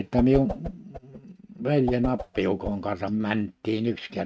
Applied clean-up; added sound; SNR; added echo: neural mask model RNNoise.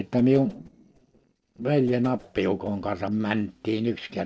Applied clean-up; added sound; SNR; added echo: neural separator model SepFormer DNS4.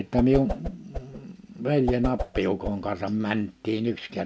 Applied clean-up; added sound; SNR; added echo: none; Whoosh, swoosh, swish; 7 dB; none.